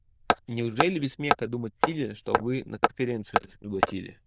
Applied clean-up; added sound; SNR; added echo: neural diffusion model UNIVERSE++.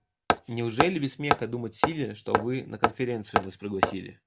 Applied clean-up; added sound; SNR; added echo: none; Hammer; -2 dB; none.